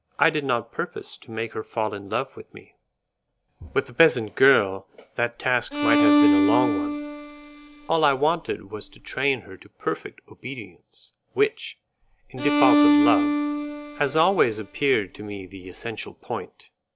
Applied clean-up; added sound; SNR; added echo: none; Bowed string instrument; -2 dB; none.